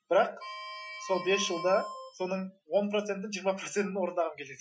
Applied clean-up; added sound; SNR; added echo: classical method Wiener filter.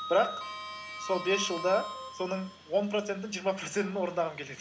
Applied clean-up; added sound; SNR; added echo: none; Sliding door; 11 dB; none.